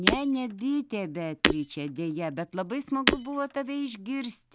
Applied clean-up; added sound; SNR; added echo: none; Shatter; 0 dB; none.